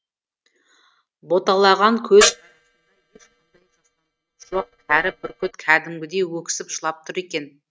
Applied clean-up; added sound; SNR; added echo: neural mask model RNNoise.